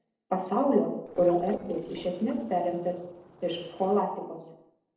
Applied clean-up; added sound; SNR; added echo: neural separator model SepFormer DNS4.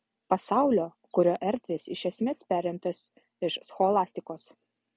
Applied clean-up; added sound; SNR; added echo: none; none; none; none.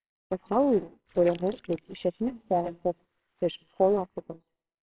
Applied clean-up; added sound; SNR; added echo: neural separator model SepFormer WHAMR!.